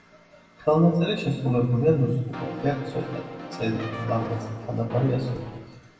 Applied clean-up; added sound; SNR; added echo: none; Brass instrument; 11 dB; reverberation time 1.2 s.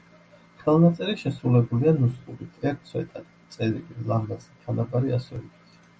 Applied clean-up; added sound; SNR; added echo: none; none; none; none.